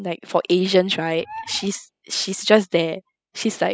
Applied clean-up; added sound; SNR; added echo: classical method spectral subtraction.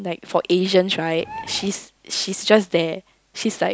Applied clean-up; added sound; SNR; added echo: none; Bird; 13 dB; none.